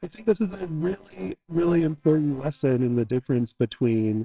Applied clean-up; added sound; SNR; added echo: neural separator model SepFormer WHAMR!.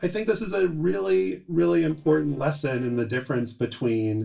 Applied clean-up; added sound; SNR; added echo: neural separator model SepFormer DNS4.